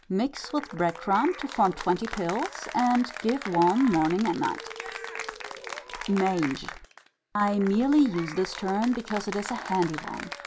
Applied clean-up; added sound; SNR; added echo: none; Applause / Cheering; 12 dB; none.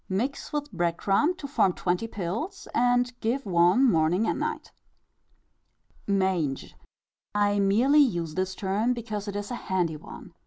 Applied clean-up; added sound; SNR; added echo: none; none; none; none.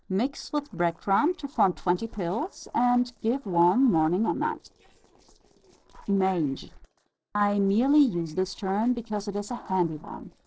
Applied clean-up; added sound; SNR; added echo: neural separator model SepFormer DNS4.